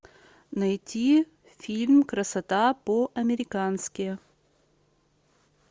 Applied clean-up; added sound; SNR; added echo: none; none; none; none.